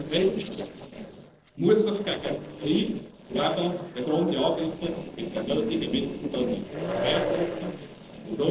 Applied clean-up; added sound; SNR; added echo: neural separator model SepFormer DNS4.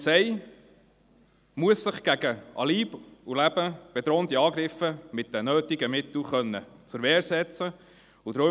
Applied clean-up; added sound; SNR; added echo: none; none; none; none.